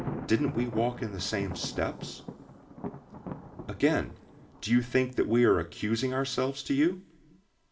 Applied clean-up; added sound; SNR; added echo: none; Thunder; 13 dB; reverberation time 0.4 s.